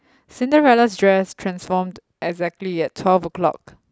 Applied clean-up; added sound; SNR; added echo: none; none; none; none.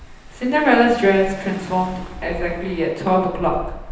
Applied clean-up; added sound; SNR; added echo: none; Engine / Car; 13 dB; reverberation time 0.9 s.